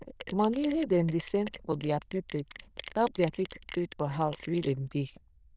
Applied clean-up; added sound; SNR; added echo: neural diffusion model UNIVERSE++.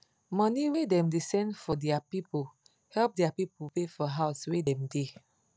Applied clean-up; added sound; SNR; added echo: none; none; none; none.